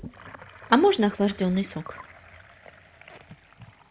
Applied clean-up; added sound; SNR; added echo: none; Sink (filling or washing) / Gurgling; 19 dB; none.